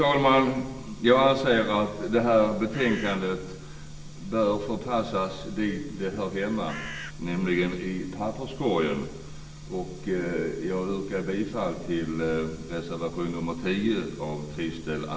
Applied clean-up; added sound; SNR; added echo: none; Bird; 11 dB; reverberation time 1.0 s.